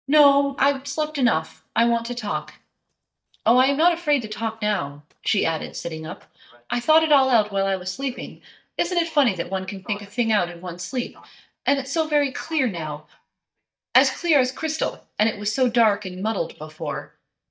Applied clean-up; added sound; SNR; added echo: neural mask model DeepFilterNet 3.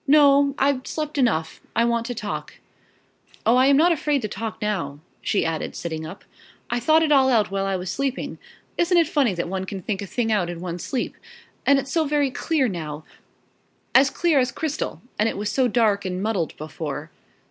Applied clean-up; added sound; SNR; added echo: none; none; none; none.